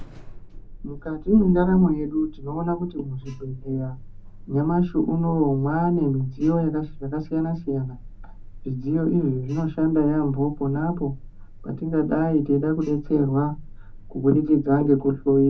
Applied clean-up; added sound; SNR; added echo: none; Alarm; 14 dB; reverberation time 0.3 s.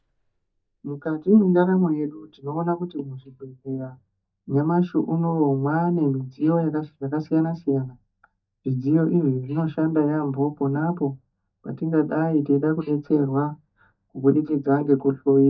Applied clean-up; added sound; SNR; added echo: neural mask model DeepFilterNet 3.